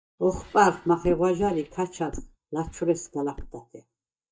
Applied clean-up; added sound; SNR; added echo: neural mask model DeepFilterNet 3.